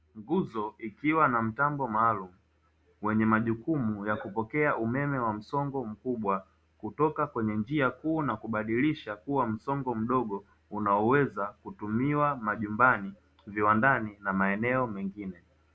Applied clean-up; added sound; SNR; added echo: none; none; none; none.